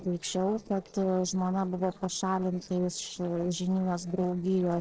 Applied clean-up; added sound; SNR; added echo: neural separator model SepFormer DNS4.